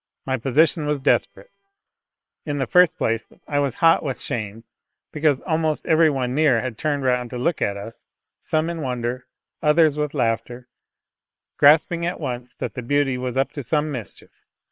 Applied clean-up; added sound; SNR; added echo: neural separator model SepFormer WHAM!.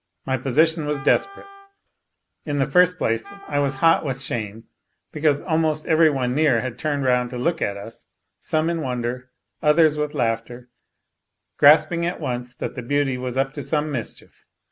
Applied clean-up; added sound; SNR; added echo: none; Wind instrument, woodwind instrument; 20 dB; none.